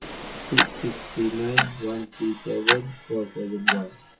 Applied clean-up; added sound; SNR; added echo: classical method WPE with log-MMSE.